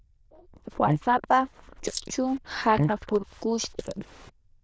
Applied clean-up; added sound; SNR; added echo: neural diffusion model UNIVERSE++.